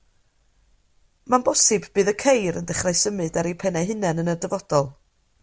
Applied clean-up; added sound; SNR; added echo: none; none; none; none.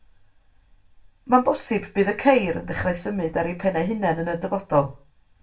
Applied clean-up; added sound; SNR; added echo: none; none; none; reverberation time 0.2 s.